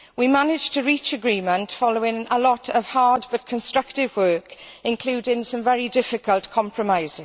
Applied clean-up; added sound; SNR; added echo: none; none; none; none.